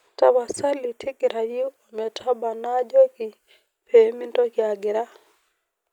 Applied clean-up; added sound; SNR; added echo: none; none; none; none.